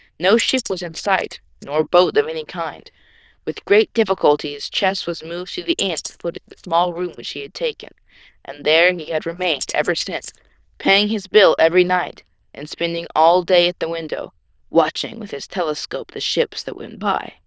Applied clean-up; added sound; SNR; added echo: neural diffusion model UNIVERSE++.